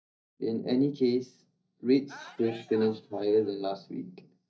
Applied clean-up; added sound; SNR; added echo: neural mask model DeepFilterNet 3.